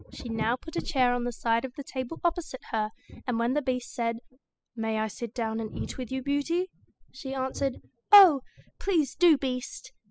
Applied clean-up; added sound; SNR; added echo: classical method spectral subtraction.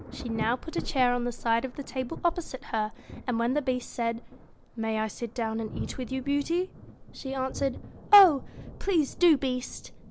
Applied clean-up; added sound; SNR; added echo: none; Thunder; 15 dB; none.